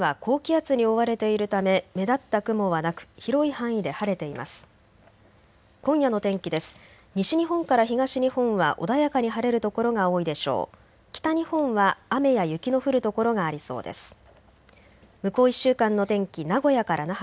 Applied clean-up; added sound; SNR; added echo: none; none; none; none.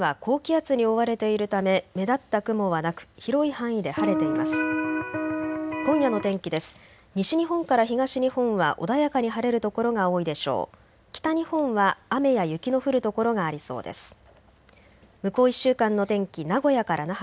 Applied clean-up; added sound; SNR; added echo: none; Electric guitar; 1 dB; none.